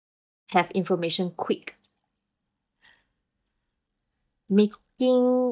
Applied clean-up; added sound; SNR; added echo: neural mask model DeepFilterNet 3.